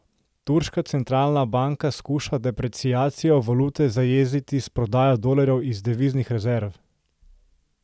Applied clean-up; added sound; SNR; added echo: none; none; none; none.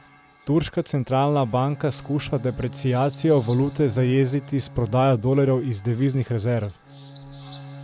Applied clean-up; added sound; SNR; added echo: none; Bowed string instrument + Bird; 15 dB; none.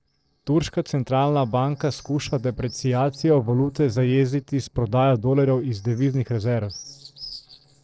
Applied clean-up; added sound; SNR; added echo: neural separator model SepFormer DNS4.